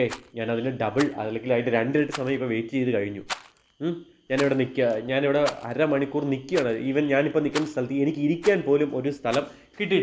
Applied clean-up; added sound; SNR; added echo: none; Rattle; 17 dB; none.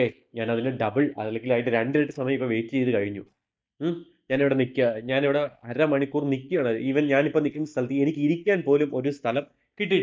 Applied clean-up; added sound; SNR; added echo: neural mask model DeepFilterNet 3.